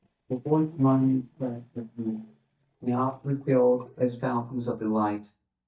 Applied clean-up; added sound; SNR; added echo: neural mask model DeepFilterNet 3.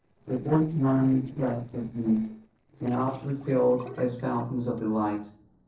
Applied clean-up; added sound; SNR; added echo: neural separator model SepFormer DNS4.